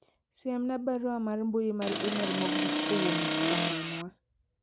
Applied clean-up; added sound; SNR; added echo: none; Accelerating, revving, vroom; -3 dB; none.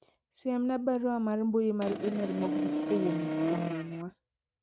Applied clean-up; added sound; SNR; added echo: neural mask model RNNoise.